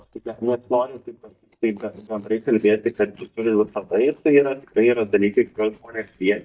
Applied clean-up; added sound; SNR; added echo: neural mask model DeepFilterNet 3.